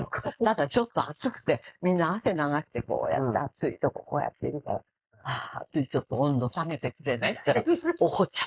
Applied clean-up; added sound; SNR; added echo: neural mask model Resemble Enhance denoiser.